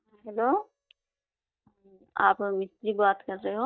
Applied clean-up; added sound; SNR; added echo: neural mask model DeepFilterNet 3.